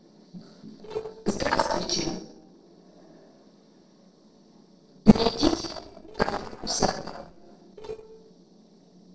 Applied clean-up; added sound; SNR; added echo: neural separator model SepFormer DNS4.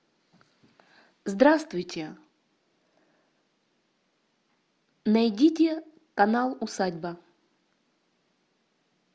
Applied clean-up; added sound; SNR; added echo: none; none; none; none.